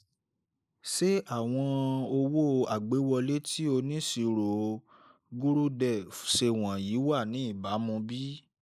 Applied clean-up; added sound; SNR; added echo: neural mask model Resemble Enhance denoiser.